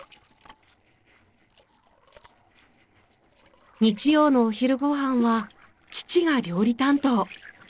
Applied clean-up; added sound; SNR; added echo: neural separator model SepFormer DNS4.